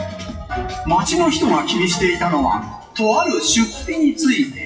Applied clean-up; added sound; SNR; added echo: classical method WPE with log-MMSE.